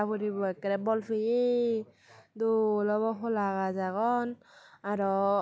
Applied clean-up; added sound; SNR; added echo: none; none; none; none.